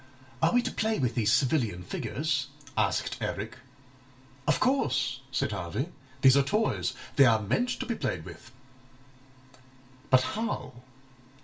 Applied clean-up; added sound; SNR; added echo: none; none; none; reverberation time 0.2 s.